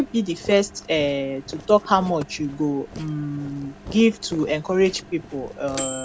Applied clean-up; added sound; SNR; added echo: none; Walk, footsteps + Microwave oven; 15 dB; none.